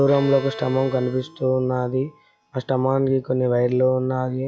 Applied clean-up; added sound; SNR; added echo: classical method log-MMSE.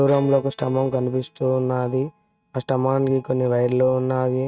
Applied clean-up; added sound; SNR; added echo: neural mask model RNNoise.